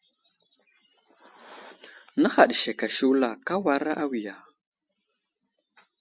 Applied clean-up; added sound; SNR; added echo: none; none; none; none.